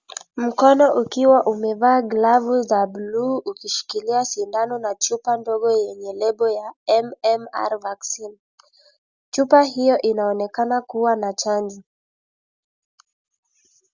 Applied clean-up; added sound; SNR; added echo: none; none; none; none.